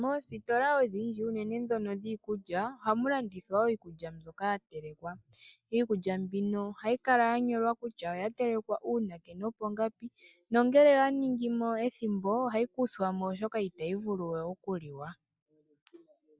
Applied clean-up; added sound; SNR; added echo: none; none; none; none.